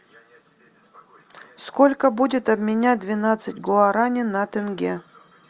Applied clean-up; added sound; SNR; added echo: none; none; none; none.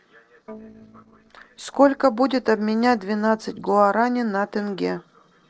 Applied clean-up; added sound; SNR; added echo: neural separator model SepFormer DNS4.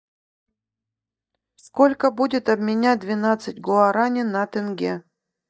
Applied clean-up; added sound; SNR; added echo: neural mask model DeepFilterNet 3.